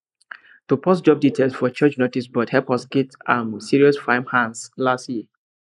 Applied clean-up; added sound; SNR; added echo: neural mask model Resemble Enhance denoiser.